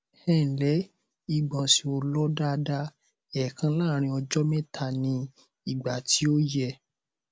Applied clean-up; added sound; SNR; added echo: none; none; none; none.